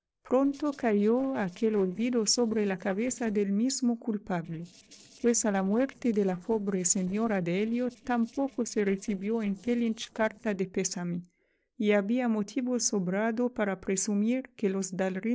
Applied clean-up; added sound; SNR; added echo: neural separator model SepFormer DNS4.